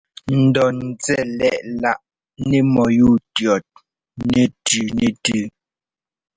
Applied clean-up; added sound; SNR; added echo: none; none; none; none.